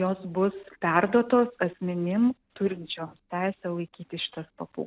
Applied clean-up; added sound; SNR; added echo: none; none; none; none.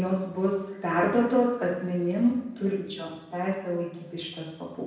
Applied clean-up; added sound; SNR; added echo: none; none; none; reverberation time 0.9 s.